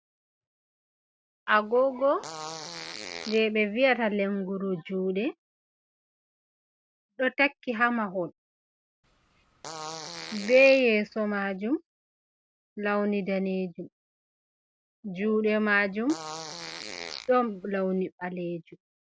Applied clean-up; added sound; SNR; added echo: none; Fart; 13 dB; none.